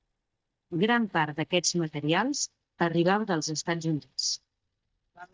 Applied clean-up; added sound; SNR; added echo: neural mask model DeepFilterNet 3.